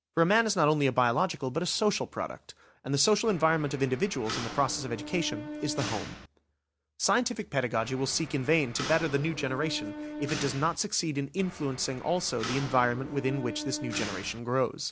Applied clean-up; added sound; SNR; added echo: none; Mechanisms; 9 dB; none.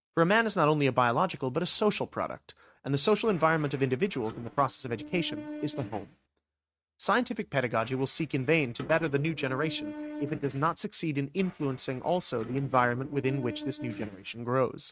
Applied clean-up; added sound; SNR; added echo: neural mask model RNNoise.